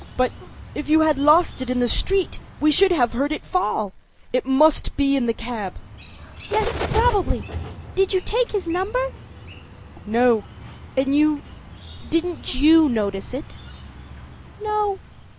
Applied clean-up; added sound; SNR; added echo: none; Bird; 13 dB; none.